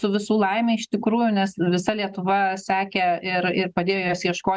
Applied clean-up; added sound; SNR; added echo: none; none; none; none.